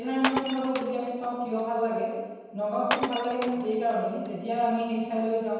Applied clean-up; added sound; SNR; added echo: none; Glass; 8 dB; reverberation time 1.2 s.